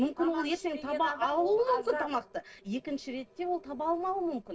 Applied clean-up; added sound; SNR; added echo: neural separator model SepFormer DNS4.